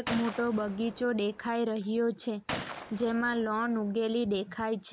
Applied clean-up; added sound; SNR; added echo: none; Gunshot, gunfire; 13 dB; none.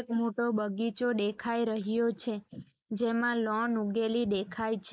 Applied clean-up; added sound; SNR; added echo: neural mask model Resemble Enhance denoiser.